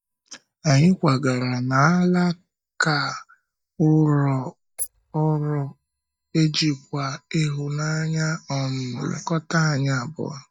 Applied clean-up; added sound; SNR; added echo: neural mask model DeepFilterNet 3.